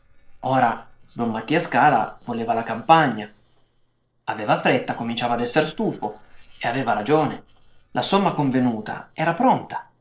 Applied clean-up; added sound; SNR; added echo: neural separator model SepFormer DNS4.